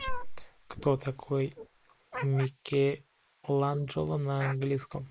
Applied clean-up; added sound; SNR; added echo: neural mask model Resemble Enhance denoiser.